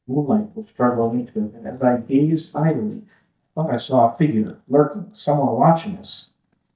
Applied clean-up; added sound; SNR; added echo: neural mask model DeepFilterNet 3.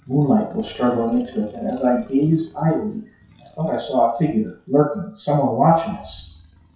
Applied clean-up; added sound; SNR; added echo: classical method WPE with log-MMSE.